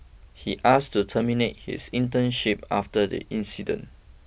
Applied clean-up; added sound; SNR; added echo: none; none; none; none.